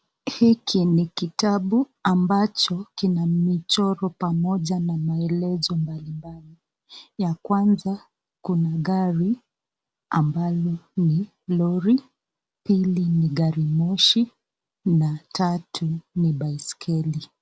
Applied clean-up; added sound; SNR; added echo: none; none; none; none.